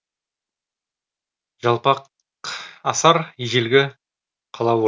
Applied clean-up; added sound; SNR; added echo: none; none; none; none.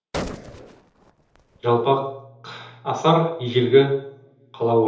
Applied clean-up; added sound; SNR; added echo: none; Gunshot, gunfire; 14 dB; reverberation time 0.8 s.